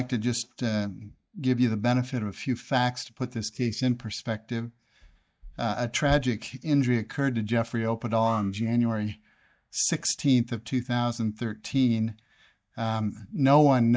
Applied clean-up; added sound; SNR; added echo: neural mask model DeepFilterNet 3.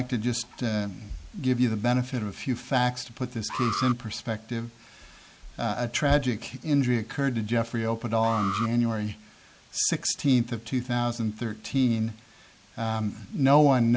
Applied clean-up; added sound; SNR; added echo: none; Alarm; 9 dB; none.